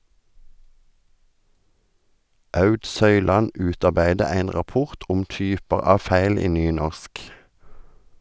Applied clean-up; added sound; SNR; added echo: none; none; none; none.